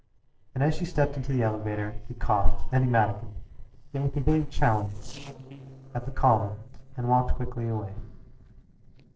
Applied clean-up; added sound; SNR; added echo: neural separator model SepFormer DNS4.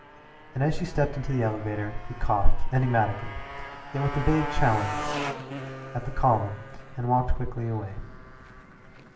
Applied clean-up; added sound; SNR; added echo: none; Motorcycle; 13 dB; reverberation time 0.8 s.